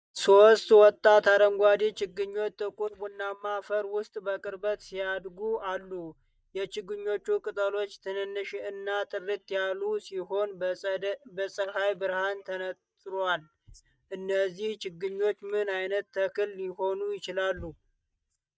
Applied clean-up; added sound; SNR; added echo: neural mask model DeepFilterNet 3.